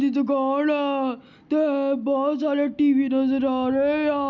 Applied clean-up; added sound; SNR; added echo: none; none; none; none.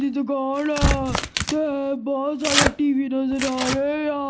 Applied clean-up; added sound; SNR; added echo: none; Tearing; 3 dB; none.